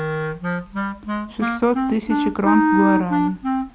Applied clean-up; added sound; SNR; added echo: none; Wind instrument, woodwind instrument; -2 dB; none.